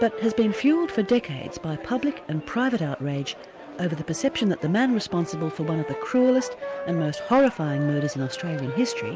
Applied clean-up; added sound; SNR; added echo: none; Wind instrument, woodwind instrument; 12 dB; none.